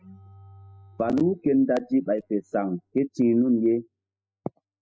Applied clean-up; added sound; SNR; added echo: classical method spectral subtraction.